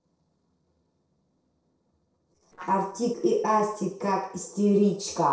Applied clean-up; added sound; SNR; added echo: neural separator model SepFormer DNS4.